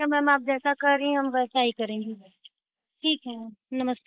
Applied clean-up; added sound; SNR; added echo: neural mask model Resemble Enhance denoiser.